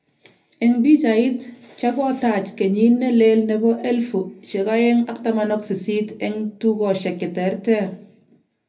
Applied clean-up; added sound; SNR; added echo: none; none; none; reverberation time 0.3 s.